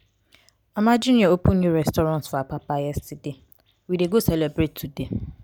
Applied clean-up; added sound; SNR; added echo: none; none; none; none.